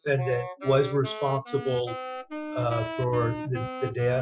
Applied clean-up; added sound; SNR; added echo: classical method Wiener filter.